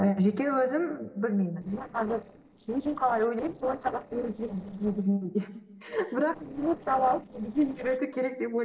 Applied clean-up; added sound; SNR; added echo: neural separator model SepFormer DNS4.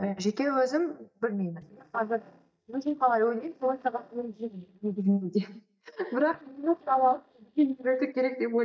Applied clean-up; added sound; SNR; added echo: neural mask model DeepFilterNet 3.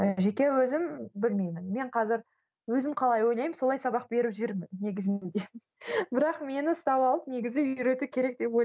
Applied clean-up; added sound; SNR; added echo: none; none; none; none.